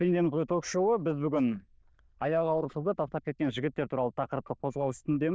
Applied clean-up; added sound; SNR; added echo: neural diffusion model UNIVERSE++.